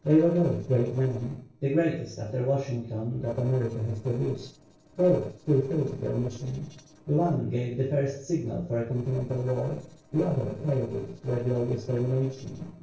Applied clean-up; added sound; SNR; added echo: neural separator model SepFormer DNS4.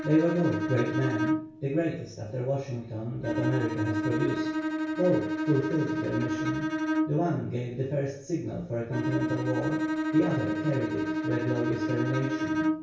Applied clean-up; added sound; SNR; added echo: none; Bowed string instrument; 1 dB; reverberation time 0.6 s.